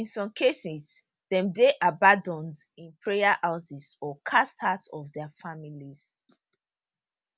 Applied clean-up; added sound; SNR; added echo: none; none; none; none.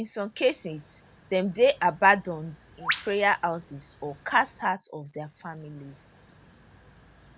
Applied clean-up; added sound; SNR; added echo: none; Bird vocalization, bird call, bird song; 15 dB; none.